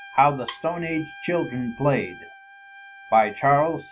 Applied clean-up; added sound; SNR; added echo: none; Wood + Trumpet; 18 dB; none.